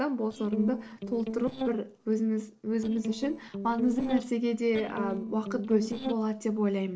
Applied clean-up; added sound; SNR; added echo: neural separator model SepFormer DNS4.